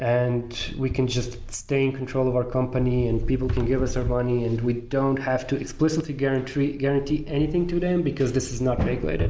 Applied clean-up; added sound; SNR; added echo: none; none; none; none.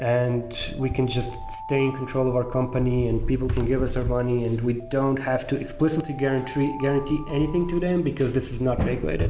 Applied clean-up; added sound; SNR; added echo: none; Alarm; 18 dB; none.